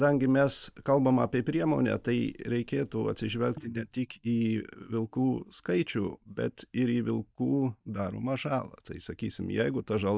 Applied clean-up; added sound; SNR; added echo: neural mask model DeepFilterNet 3.